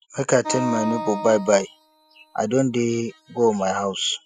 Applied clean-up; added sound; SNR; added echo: classical method spectral subtraction.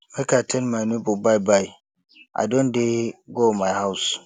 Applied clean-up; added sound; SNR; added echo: none; none; none; none.